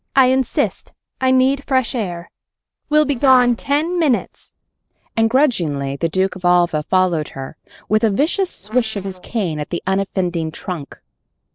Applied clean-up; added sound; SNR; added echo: neural separator model SepFormer DNS4.